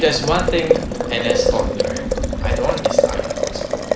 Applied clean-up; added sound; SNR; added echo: none; Boiling; -2 dB; none.